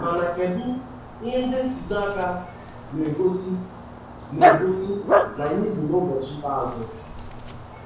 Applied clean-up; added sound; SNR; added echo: none; Dog; 0 dB; reverberation time 0.6 s.